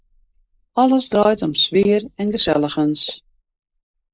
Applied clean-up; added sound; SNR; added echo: neural mask model Resemble Enhance denoiser.